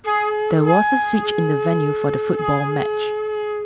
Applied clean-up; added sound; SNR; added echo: none; Wind instrument, woodwind instrument; -1 dB; none.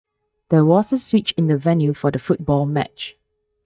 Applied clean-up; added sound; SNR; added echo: neural mask model DeepFilterNet 3.